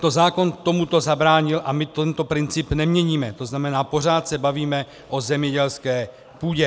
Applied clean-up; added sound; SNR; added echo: none; none; none; none.